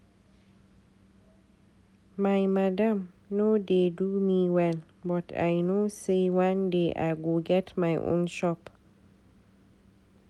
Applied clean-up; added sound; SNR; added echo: none; none; none; none.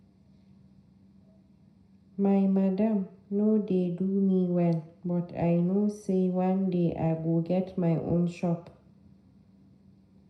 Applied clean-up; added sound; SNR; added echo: none; none; none; reverberation time 0.4 s.